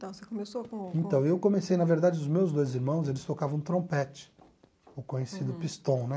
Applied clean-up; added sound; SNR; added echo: none; none; none; none.